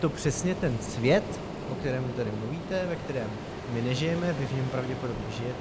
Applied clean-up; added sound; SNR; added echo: none; Ocean; 6 dB; none.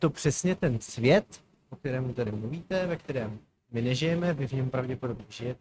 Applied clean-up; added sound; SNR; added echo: neural mask model RNNoise.